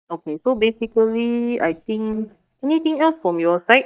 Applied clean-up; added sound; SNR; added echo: neural mask model DeepFilterNet 3.